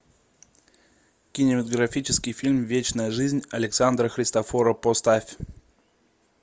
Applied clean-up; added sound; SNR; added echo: none; none; none; none.